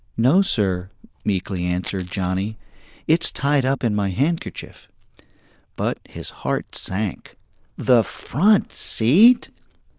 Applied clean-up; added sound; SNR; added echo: neural diffusion model UNIVERSE++.